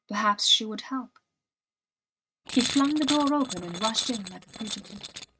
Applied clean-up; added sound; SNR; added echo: neural mask model RNNoise.